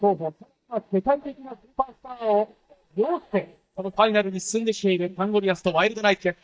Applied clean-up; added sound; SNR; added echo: neural mask model DeepFilterNet 3.